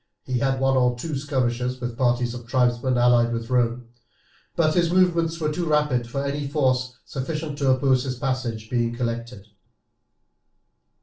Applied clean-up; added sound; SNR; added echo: none; none; none; reverberation time 0.3 s.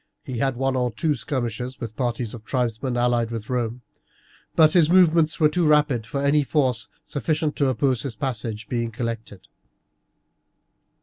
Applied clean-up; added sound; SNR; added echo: none; none; none; none.